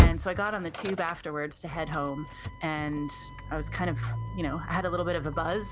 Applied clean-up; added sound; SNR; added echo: none; Slam / Engine starting; -1 dB; none.